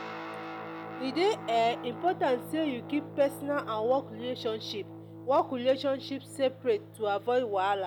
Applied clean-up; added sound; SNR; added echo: none; Guitar; 12 dB; none.